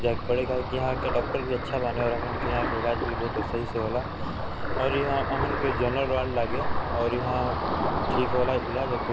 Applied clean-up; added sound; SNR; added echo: none; Ocean; 0 dB; reverberation time 1.5 s.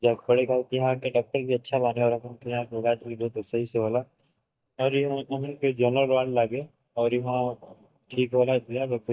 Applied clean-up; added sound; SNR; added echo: neural mask model DeepFilterNet 3.